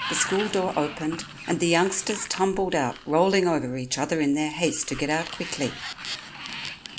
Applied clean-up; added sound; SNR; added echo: none; Sliding door; 11 dB; none.